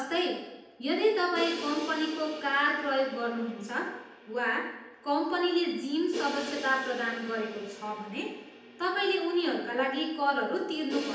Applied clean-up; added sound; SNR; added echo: none; Crash cymbal; 13 dB; reverberation time 0.9 s.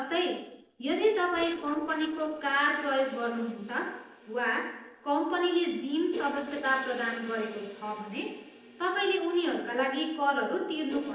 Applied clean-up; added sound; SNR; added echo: neural separator model SepFormer DNS4.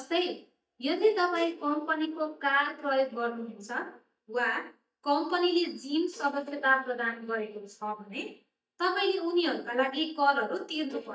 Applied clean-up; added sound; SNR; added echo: neural mask model DeepFilterNet 3.